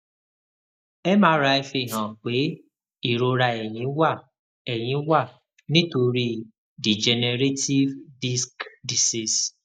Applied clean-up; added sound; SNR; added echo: neural mask model DeepFilterNet 3.